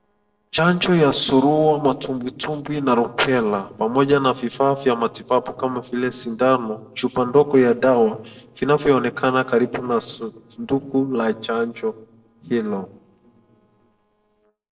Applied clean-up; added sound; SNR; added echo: neural separator model SepFormer DNS4.